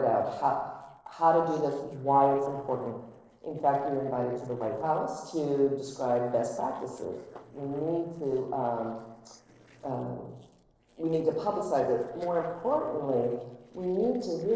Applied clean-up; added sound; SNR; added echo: neural separator model SepFormer DNS4.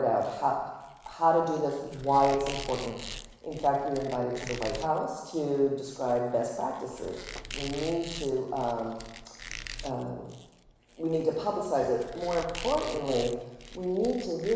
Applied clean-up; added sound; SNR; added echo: none; Squeak; 14 dB; reverberation time 1.0 s.